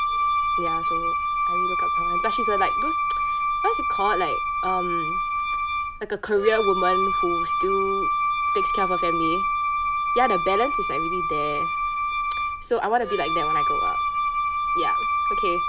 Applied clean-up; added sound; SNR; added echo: none; Wind instrument, woodwind instrument; -4 dB; none.